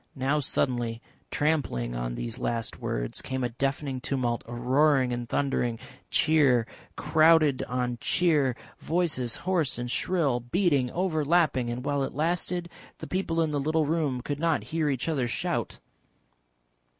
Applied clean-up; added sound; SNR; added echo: none; none; none; none.